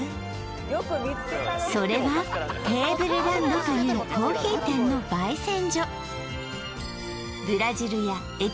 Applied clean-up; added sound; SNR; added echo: none; none; none; none.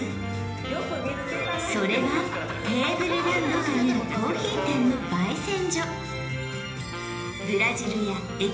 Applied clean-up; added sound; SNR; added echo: none; Wind instrument, woodwind instrument; 11 dB; reverberation time 1.0 s.